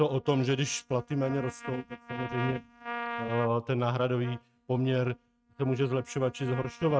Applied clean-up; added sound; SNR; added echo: neural mask model RNNoise.